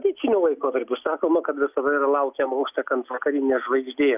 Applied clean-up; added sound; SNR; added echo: none; none; none; none.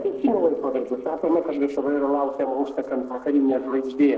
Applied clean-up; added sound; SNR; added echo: neural separator model SepFormer DNS4.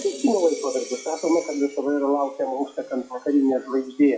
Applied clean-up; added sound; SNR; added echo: classical method WPE with log-MMSE.